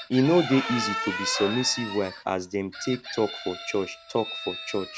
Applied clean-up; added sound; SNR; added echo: none; Squeak + Chicken, rooster; 8 dB; none.